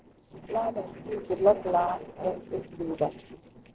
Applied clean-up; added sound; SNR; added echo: neural separator model SepFormer DNS4.